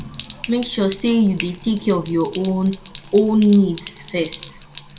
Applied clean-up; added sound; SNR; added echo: none; Sink (filling or washing); 14 dB; reverberation time 0.7 s.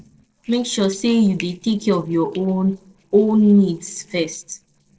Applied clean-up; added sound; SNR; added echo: neural separator model SepFormer DNS4.